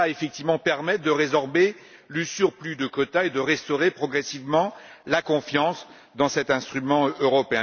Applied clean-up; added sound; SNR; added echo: none; none; none; none.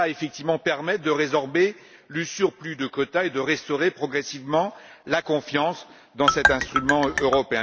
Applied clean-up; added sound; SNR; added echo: none; Marimba, xylophone; -1 dB; none.